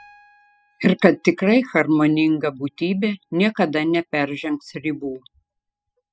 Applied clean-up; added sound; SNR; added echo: classical method spectral subtraction.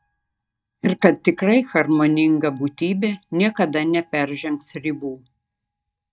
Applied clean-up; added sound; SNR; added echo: neural mask model DeepFilterNet 3.